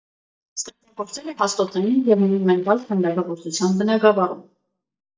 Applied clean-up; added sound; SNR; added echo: neural mask model DeepFilterNet 3.